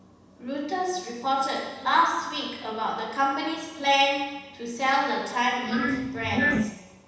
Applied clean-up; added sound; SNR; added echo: none; Glass; -1 dB; reverberation time 1.1 s.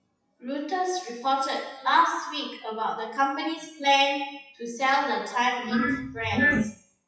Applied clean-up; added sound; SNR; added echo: classical method WPE with log-MMSE.